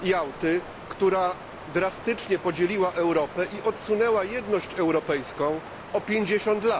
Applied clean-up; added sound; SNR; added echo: none; Water; 14 dB; none.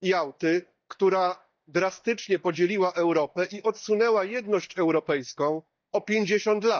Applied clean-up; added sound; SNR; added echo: neural mask model DeepFilterNet 3.